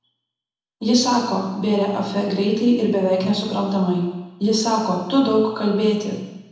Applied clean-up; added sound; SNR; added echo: none; none; none; reverberation time 1.0 s.